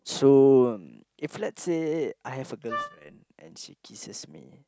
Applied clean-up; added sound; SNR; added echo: neural mask model RNNoise.